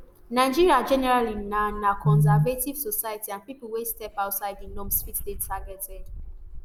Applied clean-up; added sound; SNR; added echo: none; Dog; 13 dB; none.